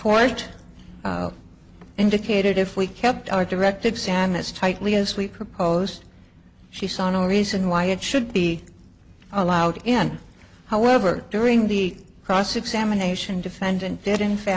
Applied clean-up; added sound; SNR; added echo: none; none; none; none.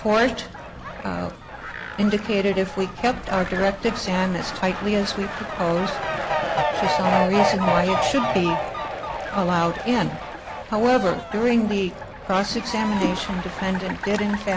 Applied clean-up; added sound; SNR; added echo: none; Fowl + Whoosh, swoosh, swish; 4 dB; none.